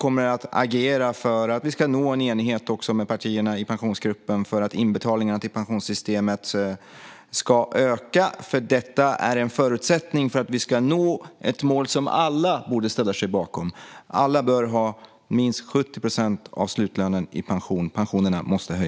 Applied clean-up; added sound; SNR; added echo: none; none; none; none.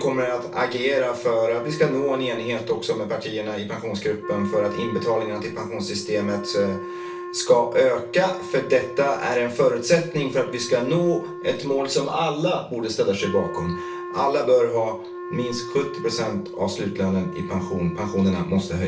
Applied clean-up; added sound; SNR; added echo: none; Wind instrument, woodwind instrument; 11 dB; reverberation time 0.3 s.